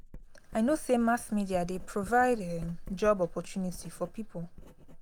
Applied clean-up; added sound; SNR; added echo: none; Writing; 13 dB; none.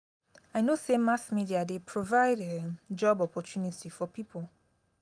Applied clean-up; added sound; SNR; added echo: none; none; none; none.